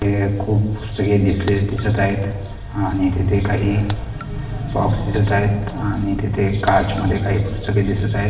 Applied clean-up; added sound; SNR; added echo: none; Raindrop; 16 dB; reverberation time 1.1 s.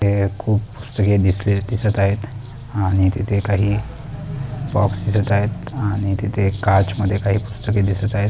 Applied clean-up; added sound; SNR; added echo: none; none; none; none.